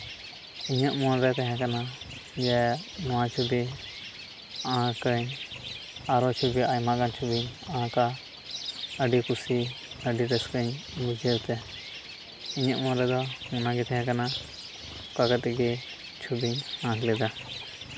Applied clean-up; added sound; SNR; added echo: none; Bird; 10 dB; none.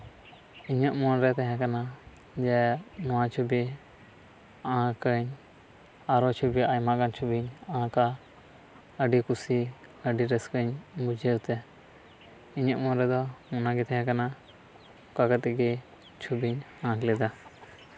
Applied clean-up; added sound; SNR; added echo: none; none; none; none.